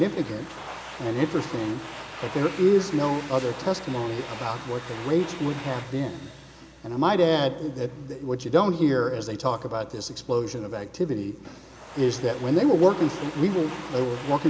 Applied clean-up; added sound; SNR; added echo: none; Domestic sounds, home sounds; 16 dB; none.